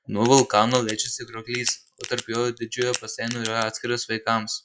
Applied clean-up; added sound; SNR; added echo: classical method log-MMSE.